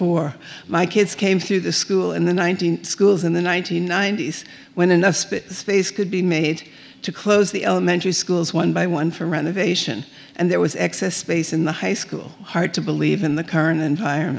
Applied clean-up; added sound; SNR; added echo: none; none; none; none.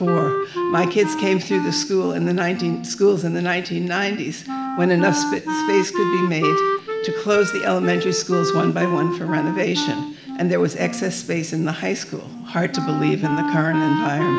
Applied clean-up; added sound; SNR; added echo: none; Wind instrument, woodwind instrument; 4 dB; reverberation time 3.0 s.